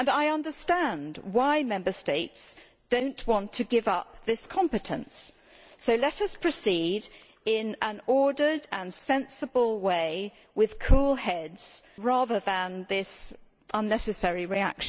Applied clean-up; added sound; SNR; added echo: none; none; none; none.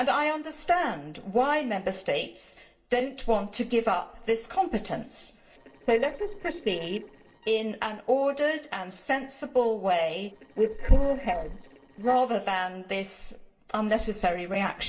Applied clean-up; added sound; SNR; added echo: neural separator model SepFormer DNS4.